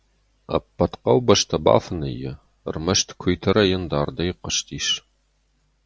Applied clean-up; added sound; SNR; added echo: none; none; none; none.